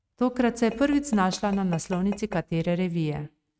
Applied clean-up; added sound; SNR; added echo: neural mask model RNNoise.